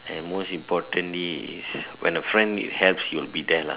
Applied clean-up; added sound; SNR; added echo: none; none; none; none.